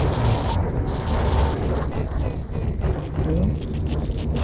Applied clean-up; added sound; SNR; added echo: neural separator model SepFormer DNS4.